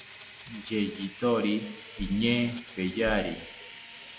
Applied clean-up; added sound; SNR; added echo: none; Domestic sounds, home sounds + Bass drum; 12 dB; none.